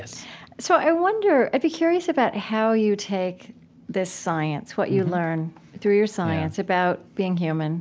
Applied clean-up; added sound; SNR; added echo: none; none; none; none.